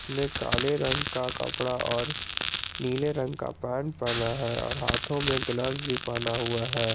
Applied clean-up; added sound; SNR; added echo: none; Crackle; -2 dB; none.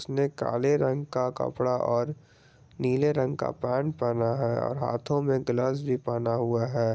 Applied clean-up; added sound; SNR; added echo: none; none; none; none.